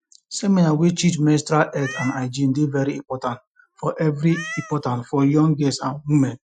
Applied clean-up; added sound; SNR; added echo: classical method Wiener filter.